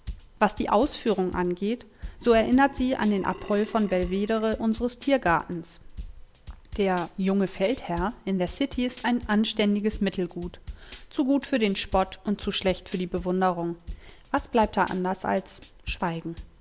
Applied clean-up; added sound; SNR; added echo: none; Burping, eructation + Drum / Drum kit; 16 dB; none.